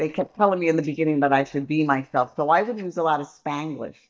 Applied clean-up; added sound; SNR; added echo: neural mask model DeepFilterNet 3.